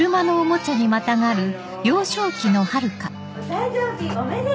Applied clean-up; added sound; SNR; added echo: none; none; none; none.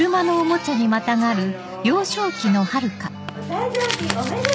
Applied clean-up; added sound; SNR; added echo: none; Crumpling, crinkling; 14 dB; none.